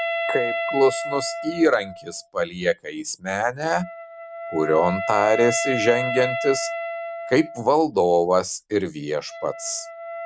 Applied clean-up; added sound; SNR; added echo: none; Wind instrument, woodwind instrument; 7 dB; none.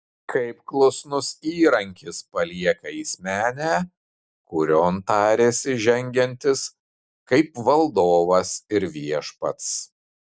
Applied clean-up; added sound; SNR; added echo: none; none; none; none.